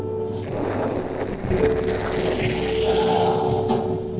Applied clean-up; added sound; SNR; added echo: neural separator model SepFormer DNS4.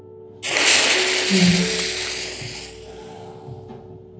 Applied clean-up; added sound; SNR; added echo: none; Fire; -4 dB; reverberation time 0.9 s.